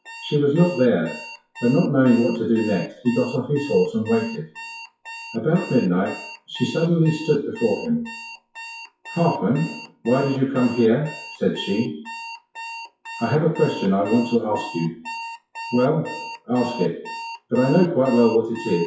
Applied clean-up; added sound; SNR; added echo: classical method WPE with log-MMSE.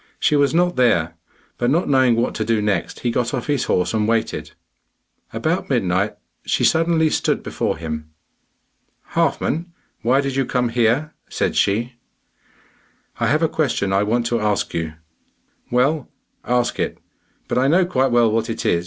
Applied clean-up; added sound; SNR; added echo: none; none; none; none.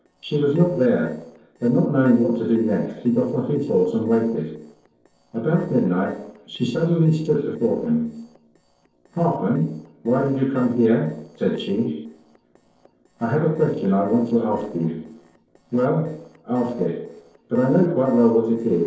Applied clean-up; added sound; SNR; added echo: neural separator model SepFormer DNS4.